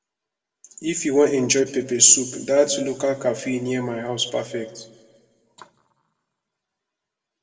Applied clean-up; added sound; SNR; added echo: none; none; none; reverberation time 1.1 s.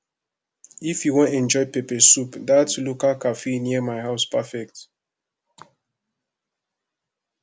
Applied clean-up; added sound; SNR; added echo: none; none; none; none.